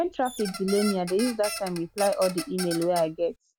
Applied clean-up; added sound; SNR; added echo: none; Squeak; 11 dB; none.